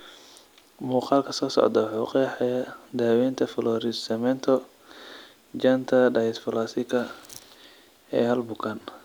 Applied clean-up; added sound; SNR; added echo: none; none; none; none.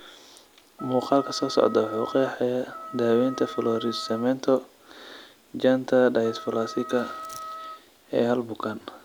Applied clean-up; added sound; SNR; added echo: none; Wind instrument, woodwind instrument; 13 dB; none.